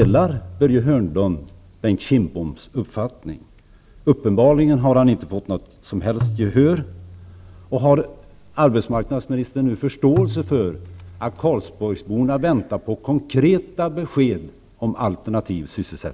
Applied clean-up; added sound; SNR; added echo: none; Tabla; 10 dB; none.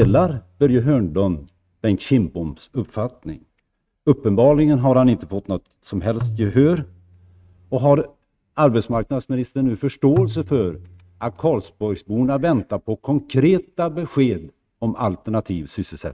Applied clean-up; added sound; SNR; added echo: neural mask model RNNoise.